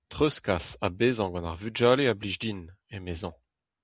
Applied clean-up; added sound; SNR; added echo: none; none; none; none.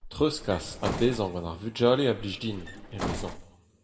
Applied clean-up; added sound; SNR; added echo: none; Bus; 9 dB; reverberation time 1.3 s.